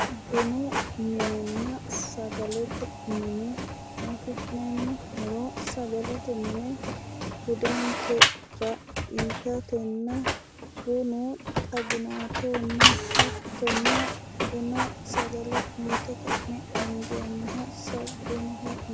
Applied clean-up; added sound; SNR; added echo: none; Printer; -2 dB; none.